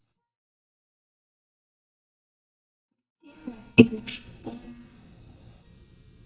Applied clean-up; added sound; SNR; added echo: neural mask model DeepFilterNet 3.